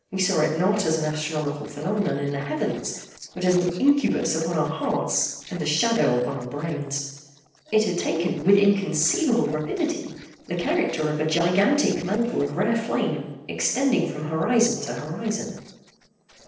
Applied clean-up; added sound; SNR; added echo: neural separator model SepFormer DNS4.